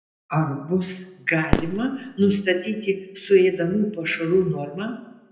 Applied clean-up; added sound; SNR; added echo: none; Fireworks; 7 dB; reverberation time 0.7 s.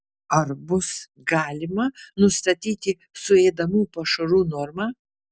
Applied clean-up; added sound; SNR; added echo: none; none; none; none.